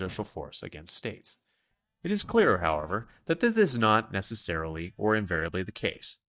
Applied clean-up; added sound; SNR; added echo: neural mask model DeepFilterNet 3.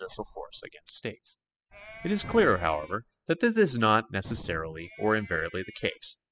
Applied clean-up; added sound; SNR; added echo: classical method spectral subtraction.